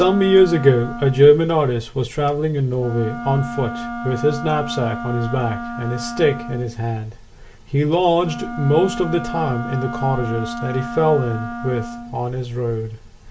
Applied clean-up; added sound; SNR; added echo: none; Wind instrument, woodwind instrument; 11 dB; reverberation time 0.2 s.